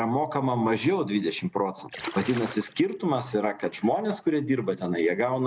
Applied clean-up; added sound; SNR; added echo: none; Splash, splatter; 13 dB; none.